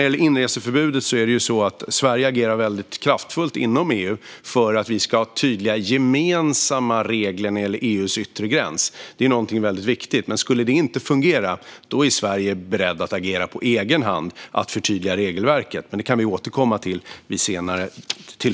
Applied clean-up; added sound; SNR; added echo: none; none; none; none.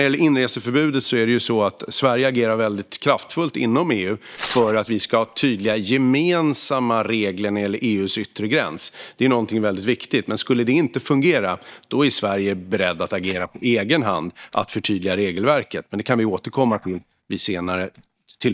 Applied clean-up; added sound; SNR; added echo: neural mask model DeepFilterNet 3.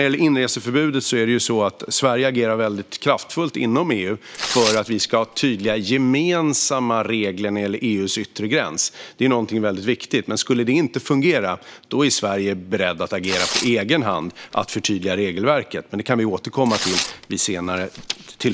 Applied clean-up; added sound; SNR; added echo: none; Tearing; 9 dB; none.